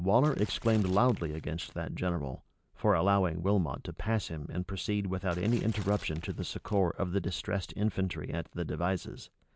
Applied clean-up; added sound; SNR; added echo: none; Tearing; 20 dB; none.